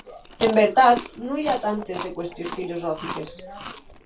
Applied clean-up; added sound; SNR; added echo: none; Chewing, mastication; 13 dB; reverberation time 0.2 s.